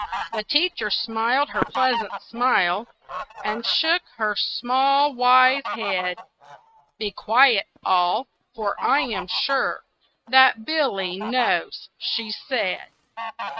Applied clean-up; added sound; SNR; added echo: neural mask model RNNoise.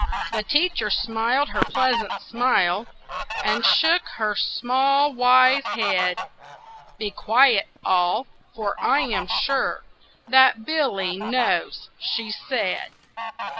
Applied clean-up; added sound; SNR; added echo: none; Fowl; 9 dB; none.